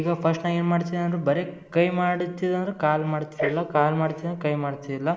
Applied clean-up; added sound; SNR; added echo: neural mask model Resemble Enhance denoiser.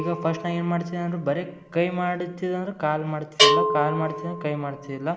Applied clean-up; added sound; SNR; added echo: none; Bell; 1 dB; none.